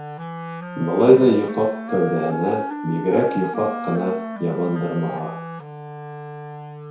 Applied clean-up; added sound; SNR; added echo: none; Wind instrument, woodwind instrument; 9 dB; reverberation time 0.6 s.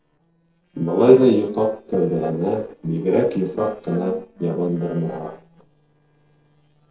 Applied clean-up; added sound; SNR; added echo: neural separator model SepFormer DNS4.